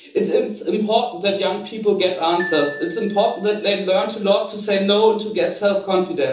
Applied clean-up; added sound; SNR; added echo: none; Glockenspiel; 17 dB; reverberation time 1.2 s.